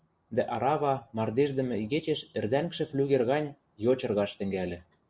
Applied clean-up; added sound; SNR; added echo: none; none; none; none.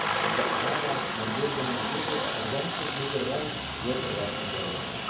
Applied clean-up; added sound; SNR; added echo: none; Aircraft; -3 dB; reverberation time 0.7 s.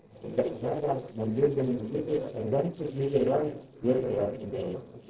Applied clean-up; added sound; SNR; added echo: neural separator model SepFormer DNS4.